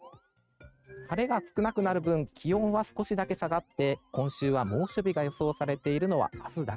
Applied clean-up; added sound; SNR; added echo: neural mask model RNNoise.